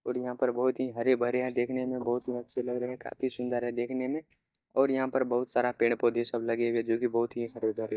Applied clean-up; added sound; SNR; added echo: neural mask model DeepFilterNet 3.